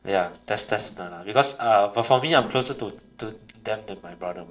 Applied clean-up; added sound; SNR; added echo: neural separator model SepFormer DNS4.